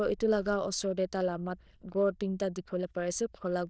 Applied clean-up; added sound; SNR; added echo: neural diffusion model UNIVERSE++.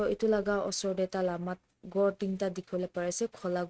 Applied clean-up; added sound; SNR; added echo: neural mask model RNNoise.